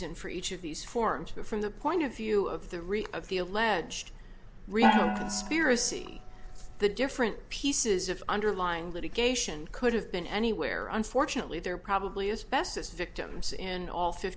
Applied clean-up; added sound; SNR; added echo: none; Gong; 0 dB; none.